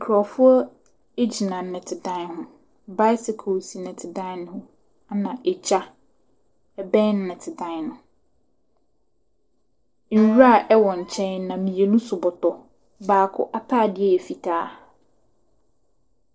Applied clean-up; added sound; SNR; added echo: neural separator model SepFormer DNS4.